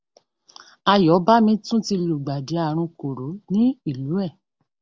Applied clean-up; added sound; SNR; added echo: none; none; none; none.